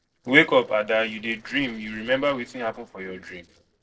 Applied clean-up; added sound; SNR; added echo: neural separator model SepFormer DNS4.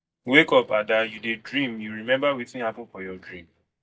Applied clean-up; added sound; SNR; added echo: neural mask model DeepFilterNet 3.